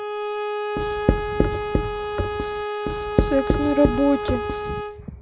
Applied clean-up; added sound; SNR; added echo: none; Writing + Bowed string instrument; -3 dB; none.